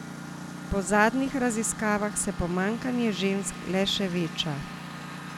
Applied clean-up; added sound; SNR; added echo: none; Engine; 10 dB; none.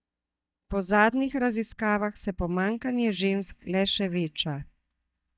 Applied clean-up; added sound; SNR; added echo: neural mask model DeepFilterNet 3.